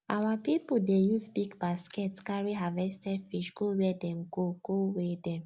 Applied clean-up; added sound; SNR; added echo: none; Bicycle bell; 19 dB; none.